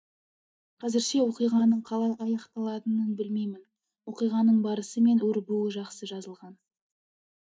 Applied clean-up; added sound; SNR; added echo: neural mask model DeepFilterNet 3.